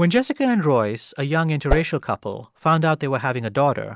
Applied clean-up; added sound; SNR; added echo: none; Whoosh, swoosh, swish; 2 dB; none.